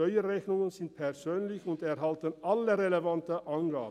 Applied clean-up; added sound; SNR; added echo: none; none; none; none.